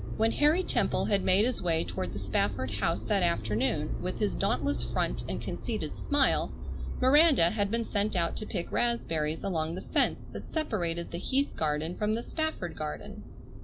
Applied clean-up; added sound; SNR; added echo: none; Motor vehicle (road); 5 dB; none.